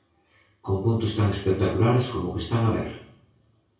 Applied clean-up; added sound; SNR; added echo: none; none; none; reverberation time 0.6 s.